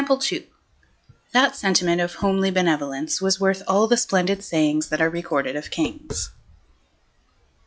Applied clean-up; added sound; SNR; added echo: classical method log-MMSE.